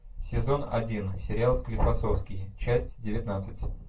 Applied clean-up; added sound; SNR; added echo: none; none; none; reverberation time 0.2 s.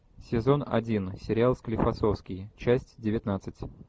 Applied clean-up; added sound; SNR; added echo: none; none; none; none.